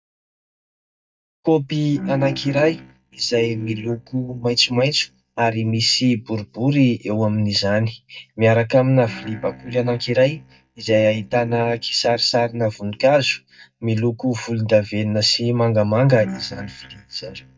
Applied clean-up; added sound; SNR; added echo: neural mask model DeepFilterNet 3.